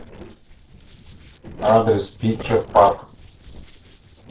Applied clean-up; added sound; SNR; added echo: neural separator model SepFormer DNS4.